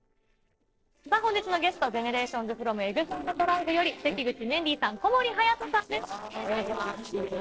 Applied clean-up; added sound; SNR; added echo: neural separator model SepFormer DNS4.